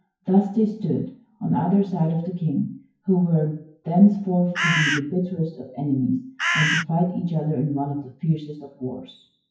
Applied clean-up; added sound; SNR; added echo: classical method WPE with log-MMSE.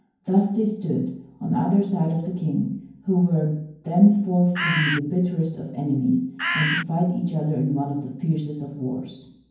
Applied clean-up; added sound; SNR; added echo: none; Bird; 1 dB; reverberation time 0.9 s.